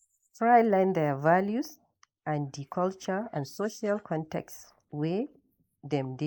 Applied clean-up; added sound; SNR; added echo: neural mask model Resemble Enhance denoiser.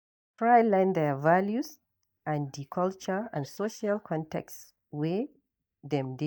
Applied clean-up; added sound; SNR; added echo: neural mask model DeepFilterNet 3.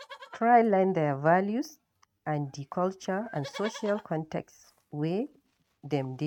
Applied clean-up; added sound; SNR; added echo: neural mask model RNNoise.